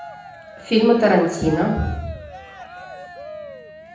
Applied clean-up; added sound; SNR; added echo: none; Cheering; 15 dB; reverberation time 0.8 s.